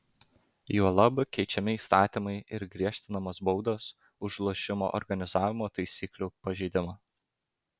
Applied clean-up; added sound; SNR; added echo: none; none; none; none.